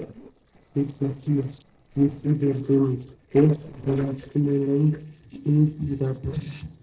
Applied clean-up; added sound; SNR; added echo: neural separator model SepFormer DNS4.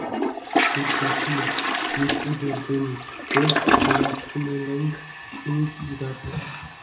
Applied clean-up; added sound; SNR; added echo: none; Toilet flush; -3 dB; reverberation time 0.4 s.